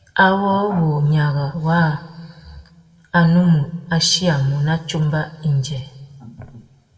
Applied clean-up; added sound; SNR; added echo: none; none; none; reverberation time 1.0 s.